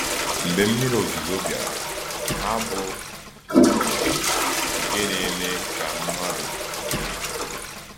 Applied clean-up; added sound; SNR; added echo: none; Toilet flush; -5 dB; none.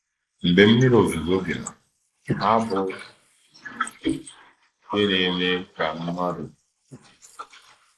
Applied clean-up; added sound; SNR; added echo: neural mask model Resemble Enhance denoiser.